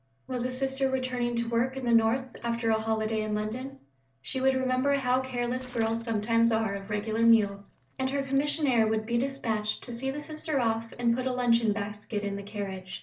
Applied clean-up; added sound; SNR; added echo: neural separator model SepFormer DNS4.